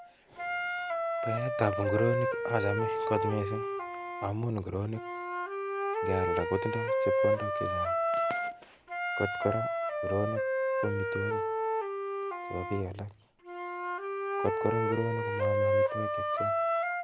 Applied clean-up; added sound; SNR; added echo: none; Wind instrument, woodwind instrument; -4 dB; none.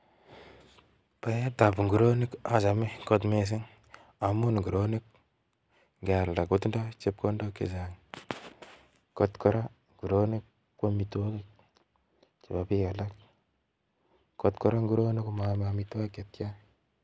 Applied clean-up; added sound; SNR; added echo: none; none; none; none.